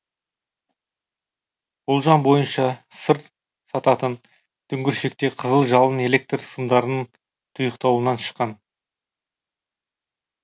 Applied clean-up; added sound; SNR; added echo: none; none; none; none.